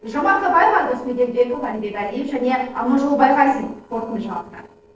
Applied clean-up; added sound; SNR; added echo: neural separator model SepFormer DNS4.